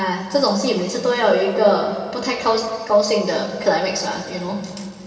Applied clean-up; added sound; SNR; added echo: none; none; none; reverberation time 2.5 s.